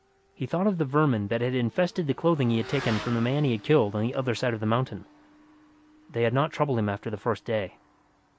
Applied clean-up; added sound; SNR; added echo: none; Motorcycle / Accelerating, revving, vroom; 19 dB; none.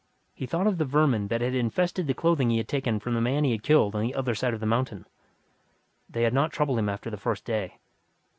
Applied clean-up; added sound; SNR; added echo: none; none; none; none.